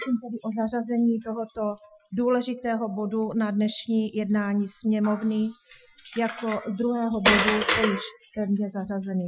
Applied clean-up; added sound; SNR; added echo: classical method Wiener filter.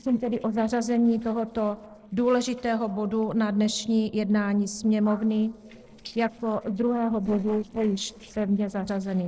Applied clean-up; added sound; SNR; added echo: neural separator model SepFormer DNS4.